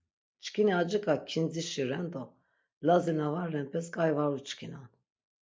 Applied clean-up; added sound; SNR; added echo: none; none; none; none.